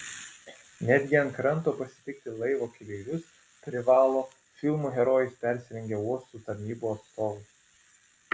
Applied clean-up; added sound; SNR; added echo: none; none; none; none.